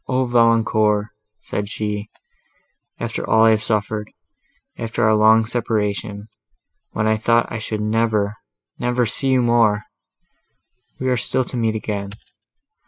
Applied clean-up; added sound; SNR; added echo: classical method spectral subtraction.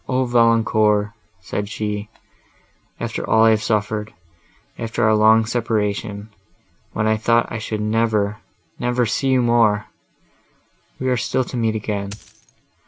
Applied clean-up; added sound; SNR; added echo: none; Coin (dropping); 19 dB; none.